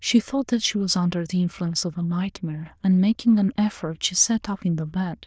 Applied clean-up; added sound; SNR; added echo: neural diffusion model UNIVERSE++.